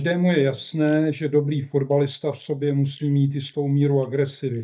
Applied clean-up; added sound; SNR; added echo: neural mask model DeepFilterNet 3.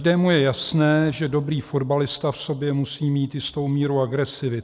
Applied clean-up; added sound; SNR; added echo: none; none; none; none.